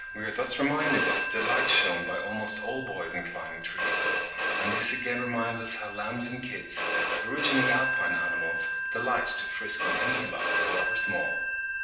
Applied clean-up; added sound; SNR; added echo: none; Telephone; -2 dB; reverberation time 0.8 s.